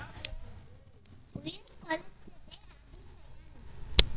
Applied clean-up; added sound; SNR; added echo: neural mask model DeepFilterNet 3.